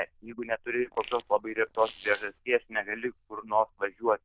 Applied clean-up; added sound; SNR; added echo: neural diffusion model UNIVERSE++.